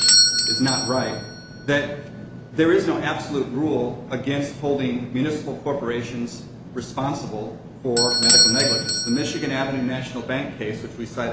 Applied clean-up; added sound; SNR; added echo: none; Bell / Doorbell; 0 dB; none.